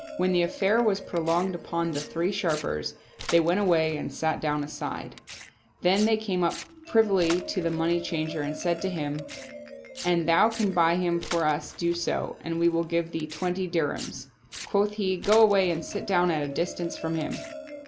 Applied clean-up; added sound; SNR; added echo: none; Marimba, xylophone + Tearing; 15 dB; none.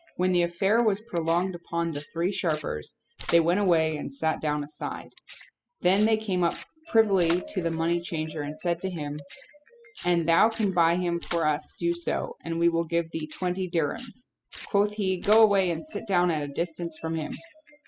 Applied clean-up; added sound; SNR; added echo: classical method spectral subtraction.